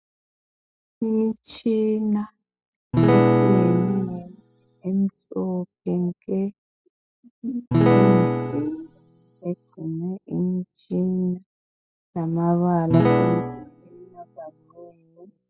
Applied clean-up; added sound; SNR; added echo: classical method spectral subtraction.